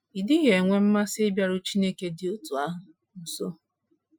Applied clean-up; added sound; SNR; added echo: classical method Wiener filter.